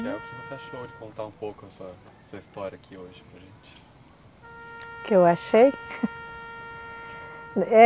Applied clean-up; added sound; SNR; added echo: none; Trumpet; 18 dB; none.